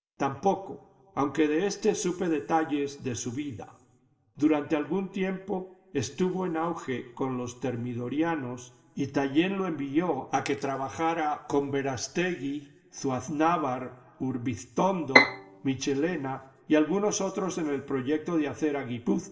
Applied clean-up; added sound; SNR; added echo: none; Bowed string instrument; -4 dB; reverberation time 1.9 s.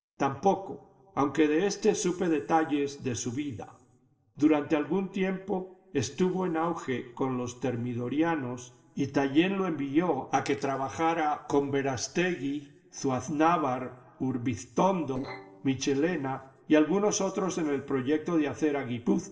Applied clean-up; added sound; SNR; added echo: neural separator model SepFormer DNS4.